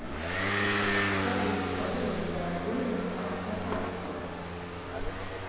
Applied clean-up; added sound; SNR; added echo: none; Motor vehicle (road) / Engine; -5 dB; reverberation time 1.9 s.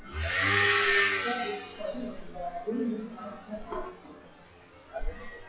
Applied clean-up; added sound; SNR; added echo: classical method WPE with log-MMSE.